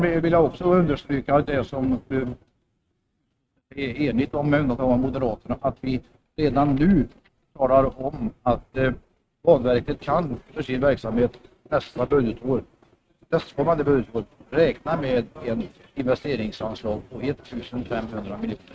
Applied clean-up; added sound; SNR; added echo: neural mask model RNNoise.